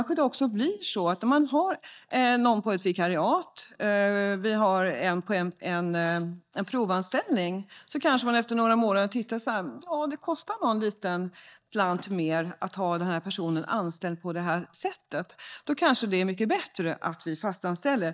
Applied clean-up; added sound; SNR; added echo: neural mask model DeepFilterNet 3.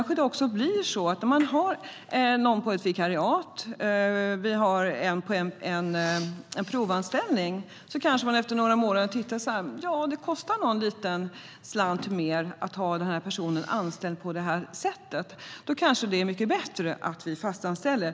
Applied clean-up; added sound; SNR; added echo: none; none; none; none.